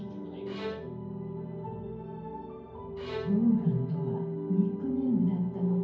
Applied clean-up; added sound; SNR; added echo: none; Bowed string instrument; 15 dB; reverberation time 0.9 s.